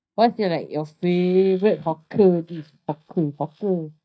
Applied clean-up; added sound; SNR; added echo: neural mask model DeepFilterNet 3.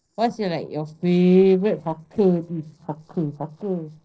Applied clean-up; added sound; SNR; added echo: neural separator model SepFormer DNS4.